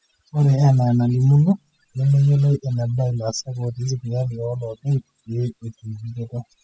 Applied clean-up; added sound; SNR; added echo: classical method spectral subtraction.